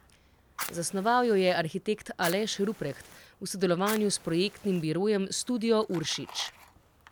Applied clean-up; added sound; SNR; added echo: none; Fire; 16 dB; none.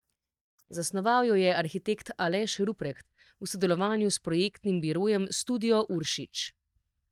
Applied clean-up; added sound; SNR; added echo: neural mask model DeepFilterNet 3.